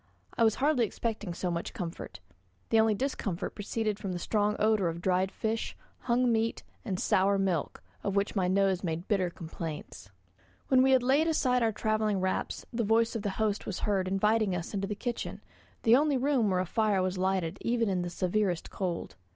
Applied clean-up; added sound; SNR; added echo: none; none; none; none.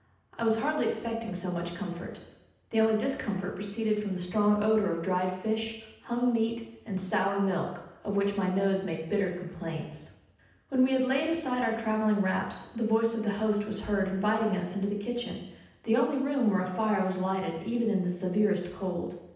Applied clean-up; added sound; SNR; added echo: none; none; none; reverberation time 0.9 s.